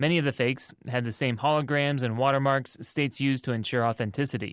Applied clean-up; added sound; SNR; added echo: none; none; none; none.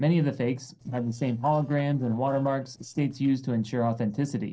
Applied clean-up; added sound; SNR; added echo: neural separator model SepFormer DNS4.